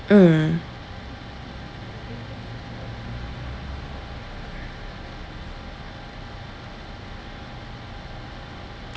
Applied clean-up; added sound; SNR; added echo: none; none; none; none.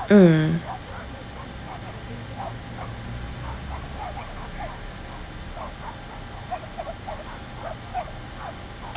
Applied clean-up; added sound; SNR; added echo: none; Bark; 13 dB; none.